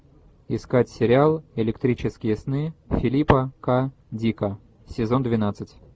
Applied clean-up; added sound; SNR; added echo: none; none; none; none.